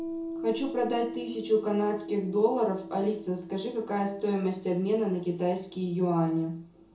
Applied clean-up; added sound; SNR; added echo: none; Piano; 12 dB; reverberation time 0.6 s.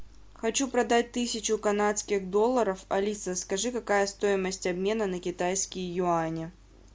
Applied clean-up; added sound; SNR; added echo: none; none; none; none.